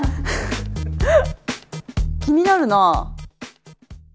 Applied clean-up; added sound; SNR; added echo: none; none; none; none.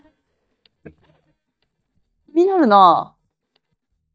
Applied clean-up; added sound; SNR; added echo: neural mask model DeepFilterNet 3.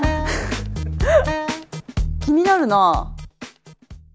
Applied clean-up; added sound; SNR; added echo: none; Wind instrument, woodwind instrument; 10 dB; none.